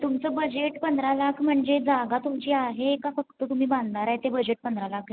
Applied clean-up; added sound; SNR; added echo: none; none; none; none.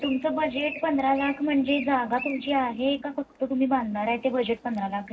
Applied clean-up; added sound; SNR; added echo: none; Bird; 17 dB; reverberation time 0.4 s.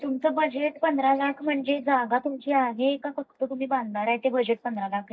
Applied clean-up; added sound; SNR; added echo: neural mask model DeepFilterNet 3.